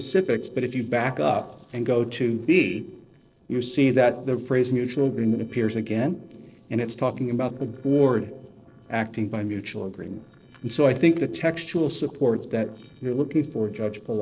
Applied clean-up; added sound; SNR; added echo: neural separator model SepFormer DNS4.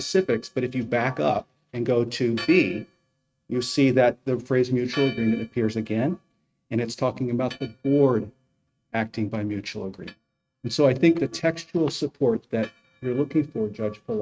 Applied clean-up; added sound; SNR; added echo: neural mask model RNNoise.